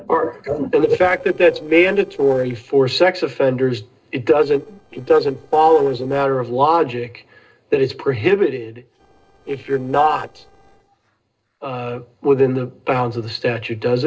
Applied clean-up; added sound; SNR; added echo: neural separator model SepFormer DNS4.